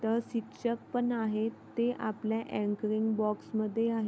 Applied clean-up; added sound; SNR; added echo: none; none; none; none.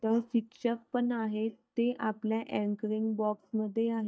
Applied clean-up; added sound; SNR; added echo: neural mask model DeepFilterNet 3.